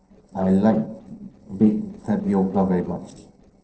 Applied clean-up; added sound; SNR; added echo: neural separator model SepFormer DNS4.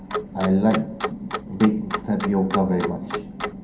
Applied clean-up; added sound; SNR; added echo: none; Clock; 7 dB; reverberation time 0.3 s.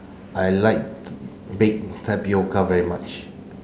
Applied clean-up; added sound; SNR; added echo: none; none; none; none.